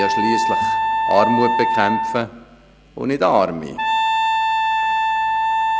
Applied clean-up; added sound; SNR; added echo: none; Wind instrument, woodwind instrument; -3 dB; none.